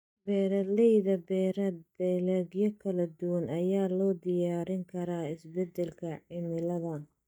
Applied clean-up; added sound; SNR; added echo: neural mask model DeepFilterNet 3.